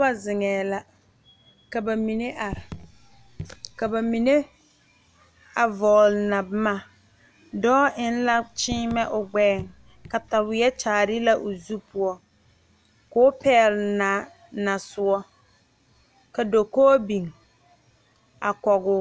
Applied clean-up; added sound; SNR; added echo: none; Raindrop / Drip; 17 dB; none.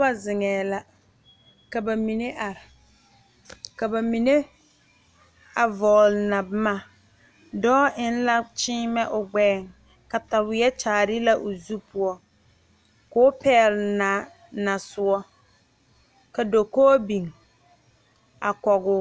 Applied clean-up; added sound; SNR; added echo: none; none; none; none.